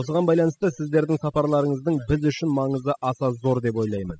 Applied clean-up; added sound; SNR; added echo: classical method spectral subtraction.